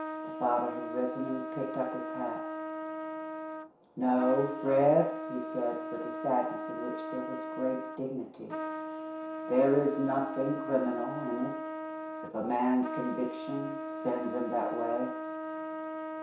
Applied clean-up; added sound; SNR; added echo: none; Trumpet; 6 dB; reverberation time 0.6 s.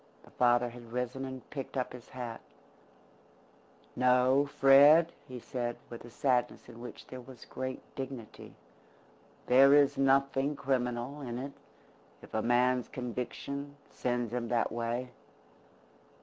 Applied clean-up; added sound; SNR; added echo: none; none; none; none.